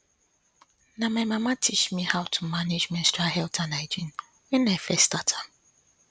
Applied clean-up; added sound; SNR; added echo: none; none; none; none.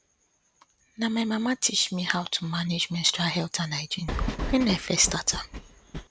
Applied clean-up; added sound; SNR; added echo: none; Train; 5 dB; none.